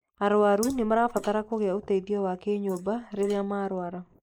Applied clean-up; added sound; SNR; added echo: neural mask model Resemble Enhance denoiser.